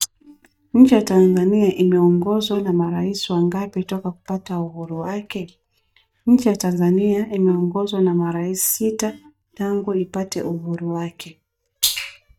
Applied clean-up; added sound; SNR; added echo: neural mask model DeepFilterNet 3.